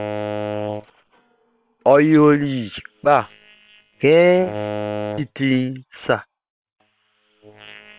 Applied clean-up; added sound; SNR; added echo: neural separator model SepFormer WHAM!.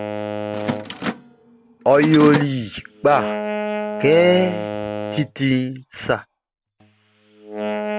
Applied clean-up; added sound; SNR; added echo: none; Wind instrument, woodwind instrument + Mechanisms; 7 dB; none.